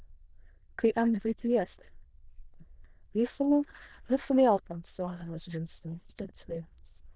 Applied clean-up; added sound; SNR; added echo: neural diffusion model UNIVERSE++.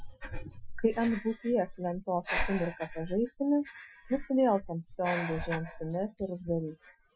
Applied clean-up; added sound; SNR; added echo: classical method Wiener filter.